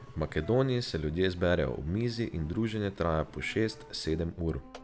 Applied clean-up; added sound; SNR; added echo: none; Engine; 20 dB; none.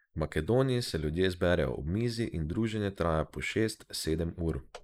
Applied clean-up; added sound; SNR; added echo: neural mask model Resemble Enhance denoiser.